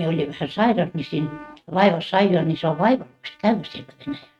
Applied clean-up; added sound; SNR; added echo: neural mask model RNNoise.